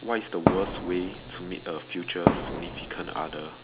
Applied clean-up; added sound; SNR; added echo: none; Fireworks; -4 dB; none.